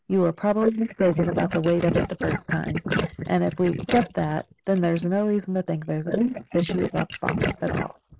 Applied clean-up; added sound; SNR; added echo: neural mask model Resemble Enhance denoiser.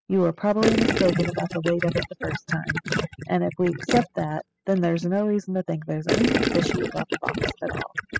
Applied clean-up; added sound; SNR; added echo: classical method spectral subtraction.